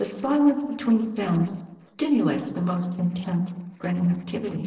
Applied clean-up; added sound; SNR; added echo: neural separator model SepFormer DNS4.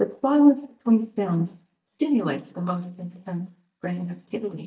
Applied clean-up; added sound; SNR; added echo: neural mask model DeepFilterNet 3.